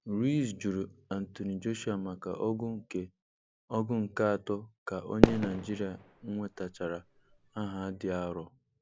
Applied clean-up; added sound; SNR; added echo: none; Fireworks; -3 dB; none.